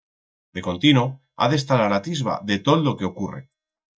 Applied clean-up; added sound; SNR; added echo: neural mask model DeepFilterNet 3.